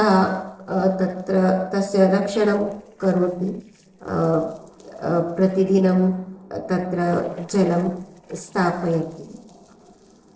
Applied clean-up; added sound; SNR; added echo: neural separator model SepFormer DNS4.